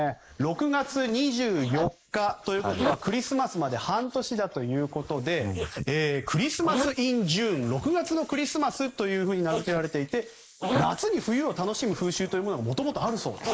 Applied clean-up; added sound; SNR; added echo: neural mask model Resemble Enhance denoiser.